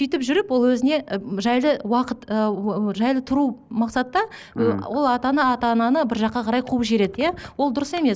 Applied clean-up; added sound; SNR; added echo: none; none; none; none.